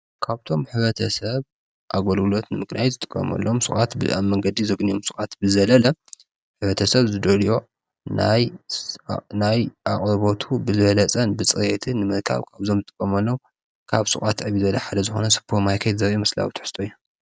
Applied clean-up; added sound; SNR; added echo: none; none; none; none.